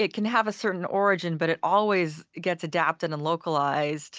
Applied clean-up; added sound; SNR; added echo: none; none; none; none.